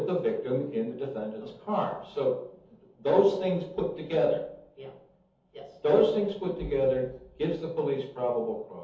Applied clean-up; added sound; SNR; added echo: none; none; none; reverberation time 0.6 s.